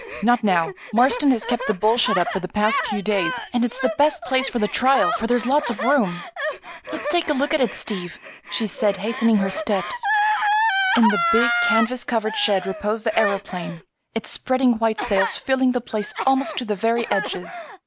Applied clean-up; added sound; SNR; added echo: none; Gasp; 5 dB; none.